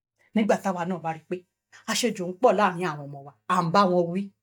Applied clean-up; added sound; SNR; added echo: neural mask model DeepFilterNet 3.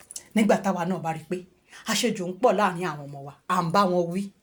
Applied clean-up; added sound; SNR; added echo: none; none; none; none.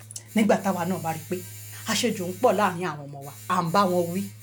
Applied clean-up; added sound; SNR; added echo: none; Domestic sounds, home sounds; 17 dB; none.